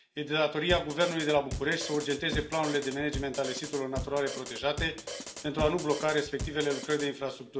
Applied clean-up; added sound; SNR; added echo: none; Drum kit; 9 dB; reverberation time 1.2 s.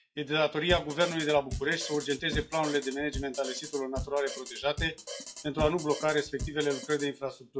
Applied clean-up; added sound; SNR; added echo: classical method WPE with log-MMSE.